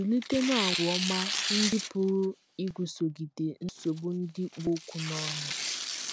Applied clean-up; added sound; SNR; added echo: none; Tearing; 4 dB; none.